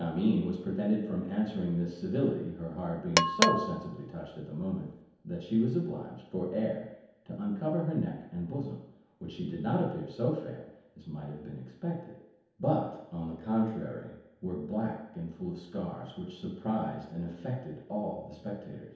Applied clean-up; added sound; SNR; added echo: none; Percussion; -2 dB; reverberation time 1.0 s.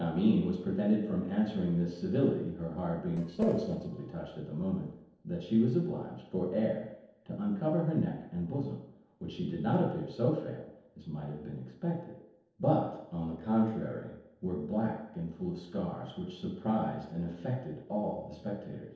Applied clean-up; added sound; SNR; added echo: neural separator model SepFormer DNS4.